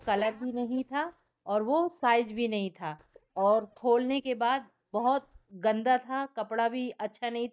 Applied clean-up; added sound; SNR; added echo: neural mask model DeepFilterNet 3.